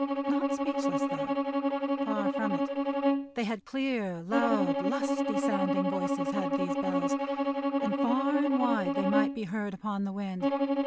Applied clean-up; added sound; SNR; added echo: none; Bowed string instrument; -4 dB; none.